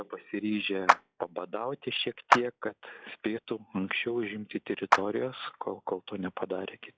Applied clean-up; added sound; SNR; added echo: classical method log-MMSE.